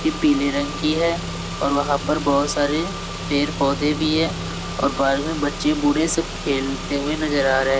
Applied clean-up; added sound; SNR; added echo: none; Engine / Car; 7 dB; none.